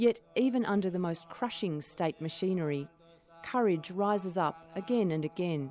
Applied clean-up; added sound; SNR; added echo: none; none; none; none.